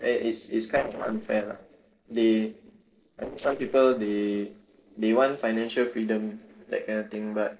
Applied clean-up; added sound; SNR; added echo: neural separator model SepFormer DNS4.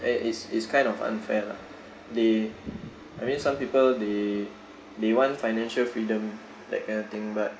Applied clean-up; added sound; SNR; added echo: none; none; none; none.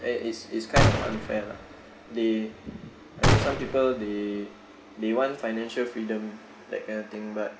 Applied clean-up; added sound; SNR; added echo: none; Gunshot, gunfire; -4 dB; none.